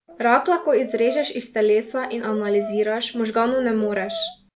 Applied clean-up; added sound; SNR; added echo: none; Brass instrument; 15 dB; none.